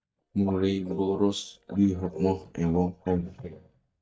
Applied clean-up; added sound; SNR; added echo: neural mask model DeepFilterNet 3.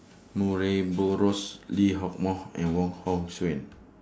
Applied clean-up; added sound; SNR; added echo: none; none; none; none.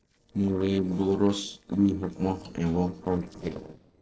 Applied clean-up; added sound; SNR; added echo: neural separator model SepFormer DNS4.